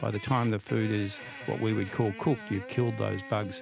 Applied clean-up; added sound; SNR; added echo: none; Fart; 13 dB; none.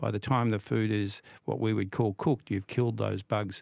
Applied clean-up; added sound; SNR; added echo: none; none; none; none.